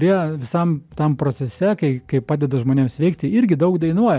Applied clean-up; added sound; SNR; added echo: none; none; none; none.